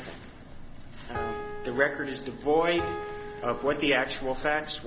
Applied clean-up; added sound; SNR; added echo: none; Piano; 9 dB; none.